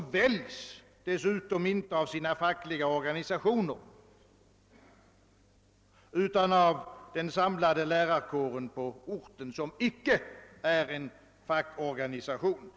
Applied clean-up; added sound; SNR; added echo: none; none; none; none.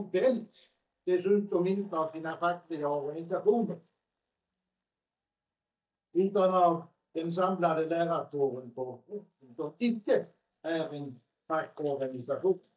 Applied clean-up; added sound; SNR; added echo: neural mask model DeepFilterNet 3.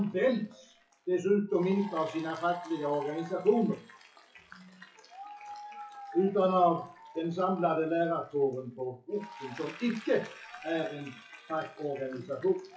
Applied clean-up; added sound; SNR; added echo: classical method WPE with log-MMSE.